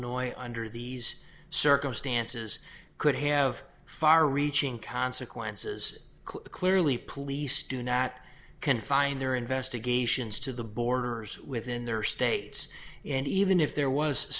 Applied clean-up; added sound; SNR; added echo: none; none; none; none.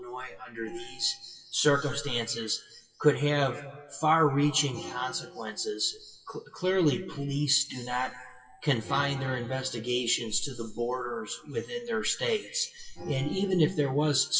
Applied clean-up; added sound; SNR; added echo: classical method WPE with log-MMSE.